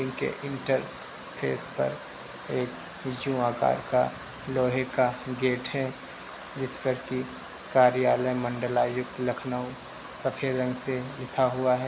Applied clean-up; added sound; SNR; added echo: none; none; none; none.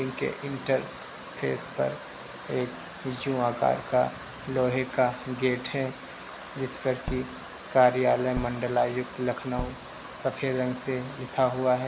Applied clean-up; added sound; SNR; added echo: none; Tap / Bass drum; 12 dB; none.